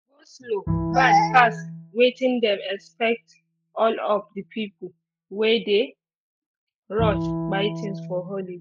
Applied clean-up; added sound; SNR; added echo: classical method log-MMSE.